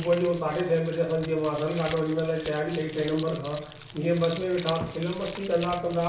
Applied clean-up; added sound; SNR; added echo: none; Keys jangling; 16 dB; reverberation time 0.6 s.